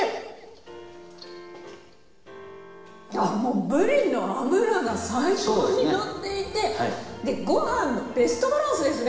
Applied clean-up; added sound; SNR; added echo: none; none; none; reverberation time 0.9 s.